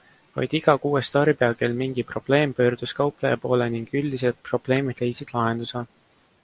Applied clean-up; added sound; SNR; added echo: none; none; none; none.